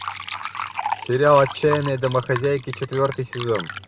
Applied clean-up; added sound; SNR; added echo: none; Fill (with liquid); 9 dB; none.